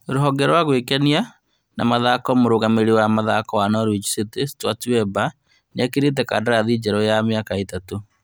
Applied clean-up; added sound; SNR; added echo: none; none; none; none.